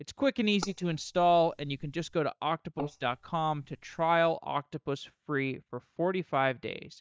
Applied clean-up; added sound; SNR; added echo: neural mask model DeepFilterNet 3.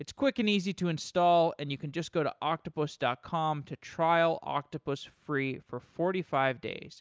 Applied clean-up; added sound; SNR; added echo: none; none; none; none.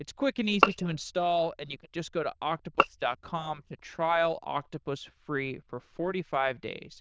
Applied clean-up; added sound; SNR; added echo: neural diffusion model UNIVERSE++.